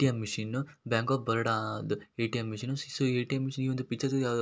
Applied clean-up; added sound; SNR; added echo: none; none; none; none.